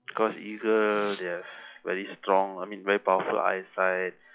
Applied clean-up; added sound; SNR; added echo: classical method log-MMSE.